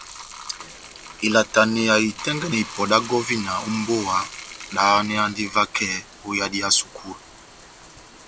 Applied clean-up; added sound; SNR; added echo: none; Bathtub (filling or washing); 15 dB; none.